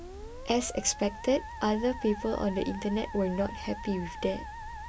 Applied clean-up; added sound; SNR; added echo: none; Musical instrument; 12 dB; none.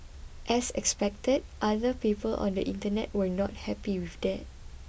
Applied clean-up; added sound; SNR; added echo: none; none; none; none.